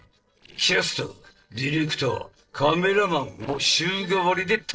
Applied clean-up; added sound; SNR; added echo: neural separator model SepFormer DNS4.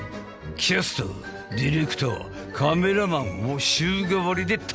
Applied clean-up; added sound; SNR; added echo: none; none; none; none.